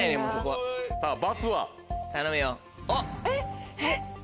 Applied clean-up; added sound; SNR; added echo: none; none; none; none.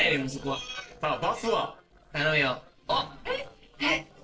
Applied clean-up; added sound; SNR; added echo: neural separator model SepFormer DNS4.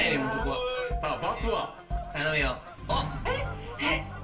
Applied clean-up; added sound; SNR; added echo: none; Bird vocalization, bird call, bird song / Fowl; 16 dB; reverberation time 0.3 s.